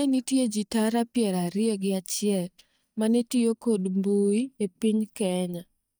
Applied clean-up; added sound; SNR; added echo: neural mask model DeepFilterNet 3.